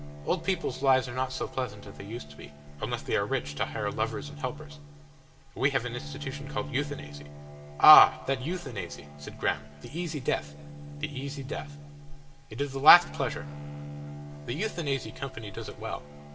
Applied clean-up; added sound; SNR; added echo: none; Bowed string instrument; 13 dB; reverberation time 2.6 s.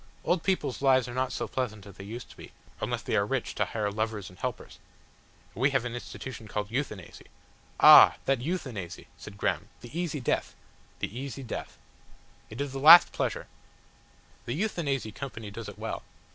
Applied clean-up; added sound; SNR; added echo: none; none; none; none.